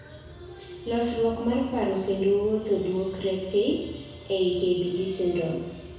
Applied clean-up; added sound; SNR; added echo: none; none; none; reverberation time 1.0 s.